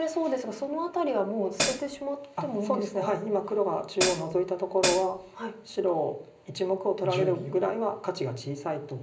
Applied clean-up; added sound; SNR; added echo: none; Hi-hat; 1 dB; reverberation time 0.5 s.